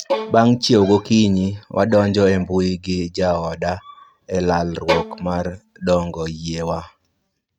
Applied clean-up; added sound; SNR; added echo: neural mask model RNNoise.